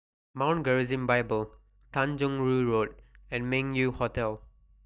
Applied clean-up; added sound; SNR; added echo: neural mask model DeepFilterNet 3.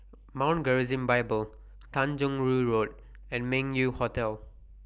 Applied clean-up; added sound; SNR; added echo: none; none; none; none.